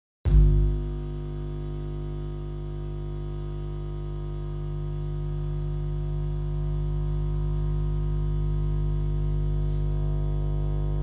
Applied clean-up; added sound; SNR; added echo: none; none; none; reverberation time 1.0 s.